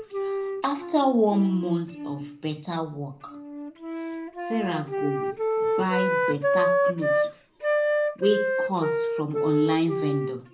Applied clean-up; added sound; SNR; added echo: none; Wind instrument, woodwind instrument; -1 dB; reverberation time 0.3 s.